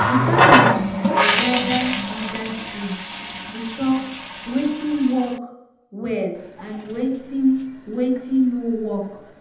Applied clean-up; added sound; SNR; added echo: none; Water tap, faucet; -1 dB; reverberation time 0.8 s.